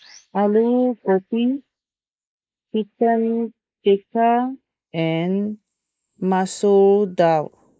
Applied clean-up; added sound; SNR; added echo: neural mask model Resemble Enhance denoiser.